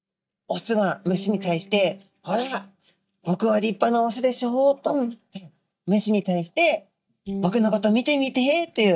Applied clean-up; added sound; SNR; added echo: neural mask model DeepFilterNet 3.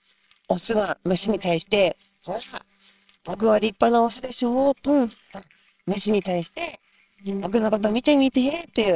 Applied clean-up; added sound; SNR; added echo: neural separator model SepFormer WHAMR!.